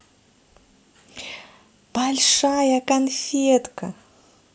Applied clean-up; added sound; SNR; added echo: none; none; none; none.